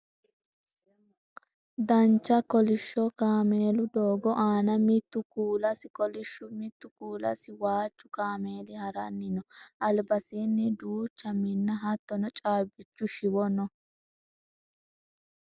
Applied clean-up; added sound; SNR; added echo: none; none; none; none.